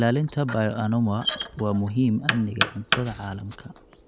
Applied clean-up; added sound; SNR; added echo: none; Knock; 6 dB; none.